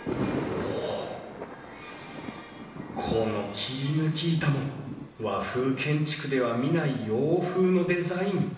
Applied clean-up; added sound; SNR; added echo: none; Thunder; 10 dB; reverberation time 1.0 s.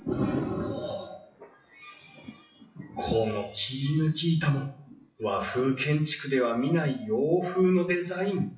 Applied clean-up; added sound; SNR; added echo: classical method WPE with log-MMSE.